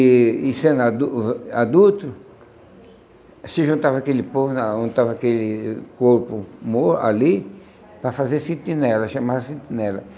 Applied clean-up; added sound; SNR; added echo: none; none; none; none.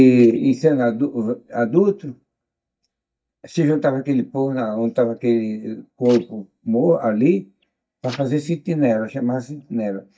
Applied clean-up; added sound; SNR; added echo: neural mask model DeepFilterNet 3.